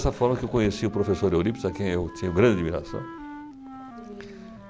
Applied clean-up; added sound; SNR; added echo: none; Wind instrument, woodwind instrument; 15 dB; none.